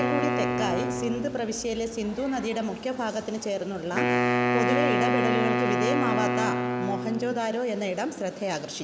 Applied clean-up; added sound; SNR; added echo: none; Wind instrument, woodwind instrument; -1 dB; none.